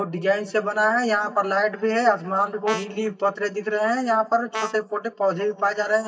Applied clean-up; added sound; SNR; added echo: neural mask model DeepFilterNet 3.